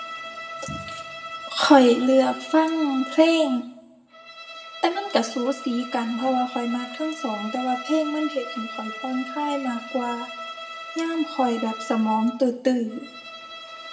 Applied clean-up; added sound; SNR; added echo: none; Bowed string instrument; 12 dB; reverberation time 0.6 s.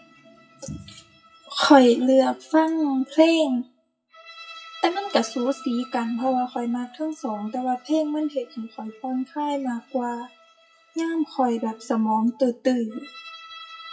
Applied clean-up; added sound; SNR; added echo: classical method WPE with log-MMSE.